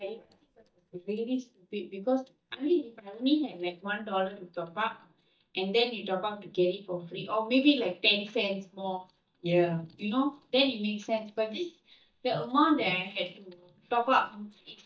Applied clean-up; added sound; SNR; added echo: neural mask model DeepFilterNet 3.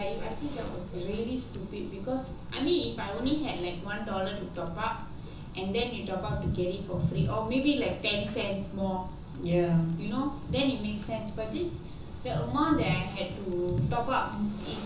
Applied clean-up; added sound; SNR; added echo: none; Typing; 10 dB; reverberation time 0.7 s.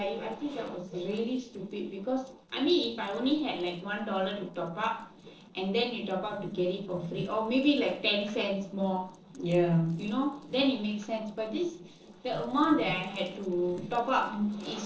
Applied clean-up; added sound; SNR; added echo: neural separator model SepFormer DNS4.